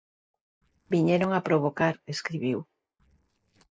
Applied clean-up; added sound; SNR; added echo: neural separator model SepFormer DNS4.